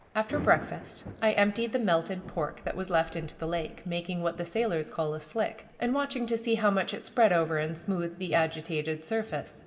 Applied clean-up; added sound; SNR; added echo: none; Thunder / Rain; 17 dB; reverberation time 2.7 s.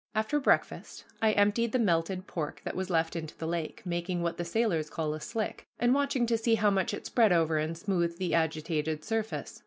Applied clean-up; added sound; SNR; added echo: none; none; none; none.